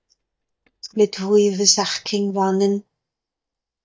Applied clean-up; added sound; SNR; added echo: neural mask model DeepFilterNet 3.